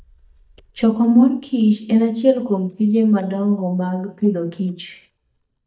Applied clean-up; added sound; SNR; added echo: neural mask model DeepFilterNet 3.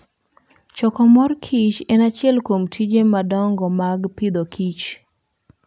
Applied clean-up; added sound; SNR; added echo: none; none; none; none.